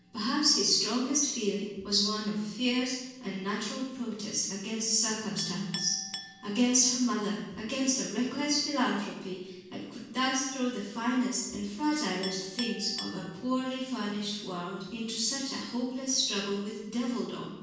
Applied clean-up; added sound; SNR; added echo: none; Chink, clink; 19 dB; reverberation time 1.2 s.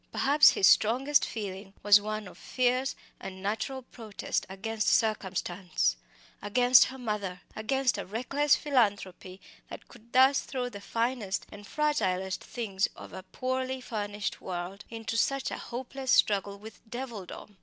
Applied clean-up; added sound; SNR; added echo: none; none; none; none.